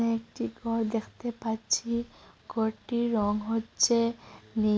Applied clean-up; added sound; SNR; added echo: none; none; none; none.